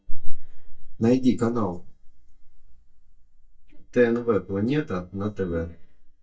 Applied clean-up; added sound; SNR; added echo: neural mask model DeepFilterNet 3.